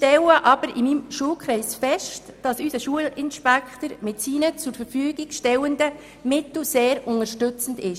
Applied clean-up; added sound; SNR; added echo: none; none; none; none.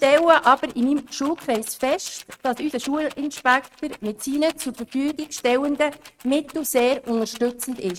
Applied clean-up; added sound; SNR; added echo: neural mask model RNNoise.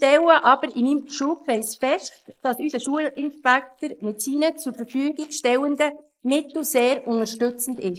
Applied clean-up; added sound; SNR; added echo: neural mask model Resemble Enhance denoiser.